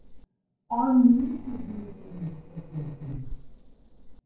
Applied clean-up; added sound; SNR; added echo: neural separator model SepFormer DNS4.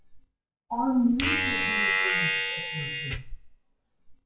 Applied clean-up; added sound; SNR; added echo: classical method WPE with log-MMSE.